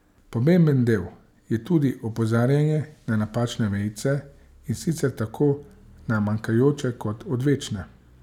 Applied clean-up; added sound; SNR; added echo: none; none; none; none.